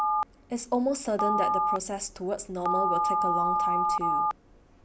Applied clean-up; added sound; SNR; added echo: none; Telephone; -4 dB; none.